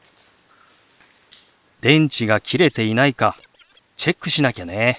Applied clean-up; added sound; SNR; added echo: neural separator model SepFormer WHAM!.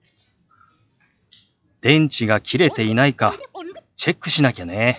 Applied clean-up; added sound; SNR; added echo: classical method log-MMSE.